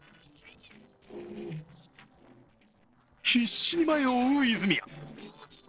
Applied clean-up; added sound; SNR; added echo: neural separator model SepFormer DNS4.